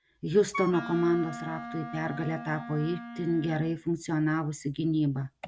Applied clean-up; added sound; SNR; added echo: none; Wind instrument, woodwind instrument; 10 dB; none.